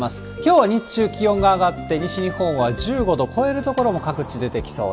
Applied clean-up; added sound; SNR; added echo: none; none; none; none.